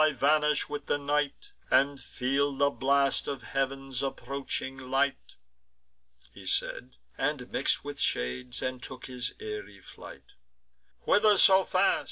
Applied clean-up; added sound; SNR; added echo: none; none; none; none.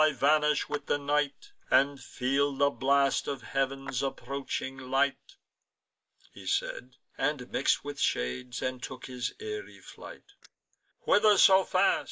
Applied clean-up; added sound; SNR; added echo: neural mask model Resemble Enhance denoiser.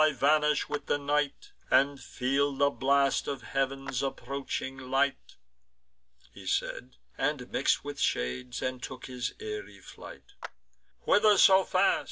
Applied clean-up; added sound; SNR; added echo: none; Clapping; 19 dB; none.